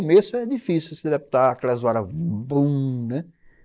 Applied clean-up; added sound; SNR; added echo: neural mask model Resemble Enhance denoiser.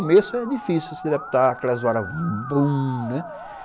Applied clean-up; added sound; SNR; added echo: none; Musical instrument; 13 dB; none.